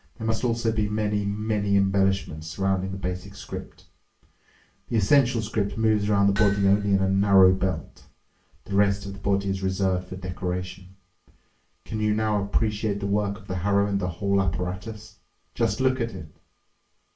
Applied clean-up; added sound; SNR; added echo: none; Hammer; 15 dB; reverberation time 0.3 s.